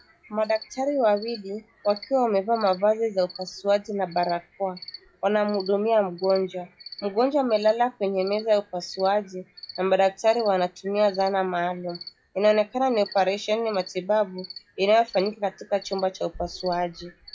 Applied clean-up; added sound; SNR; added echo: classical method log-MMSE.